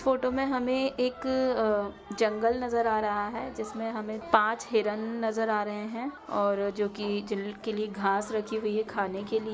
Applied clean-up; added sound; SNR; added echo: none; none; none; none.